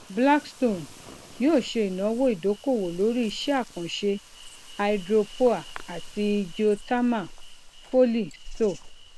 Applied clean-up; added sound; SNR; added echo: none; Insect; 16 dB; none.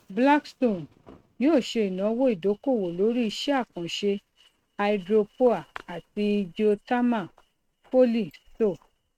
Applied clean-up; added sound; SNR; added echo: neural mask model RNNoise.